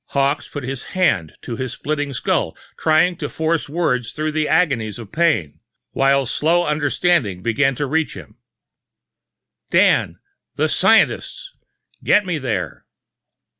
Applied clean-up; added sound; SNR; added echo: none; none; none; none.